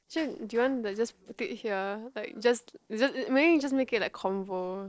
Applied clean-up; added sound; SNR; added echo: neural separator model SepFormer DNS4.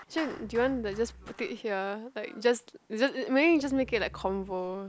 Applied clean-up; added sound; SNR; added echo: none; Clapping + Growling; 20 dB; none.